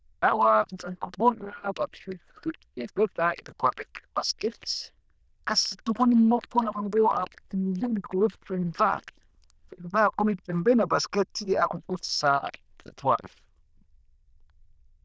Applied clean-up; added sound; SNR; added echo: neural diffusion model UNIVERSE++.